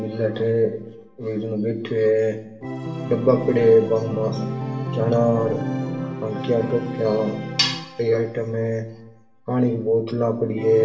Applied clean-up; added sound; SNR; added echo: none; Organ; 9 dB; reverberation time 0.8 s.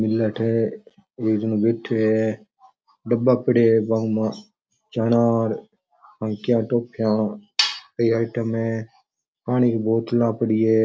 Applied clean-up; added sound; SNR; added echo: none; none; none; none.